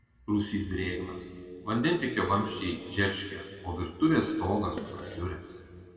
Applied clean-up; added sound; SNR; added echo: none; Fart; 16 dB; reverberation time 2.0 s.